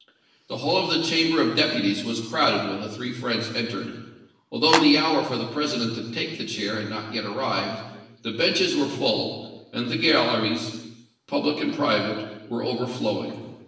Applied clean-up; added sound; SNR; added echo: none; Clapping; 0 dB; reverberation time 1.0 s.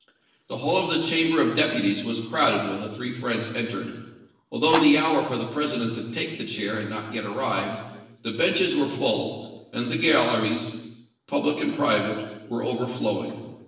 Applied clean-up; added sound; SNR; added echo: neural separator model SepFormer DNS4.